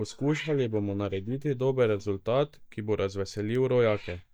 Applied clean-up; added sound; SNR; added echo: neural mask model DeepFilterNet 3.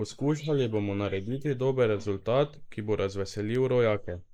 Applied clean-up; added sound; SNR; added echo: neural mask model Resemble Enhance denoiser.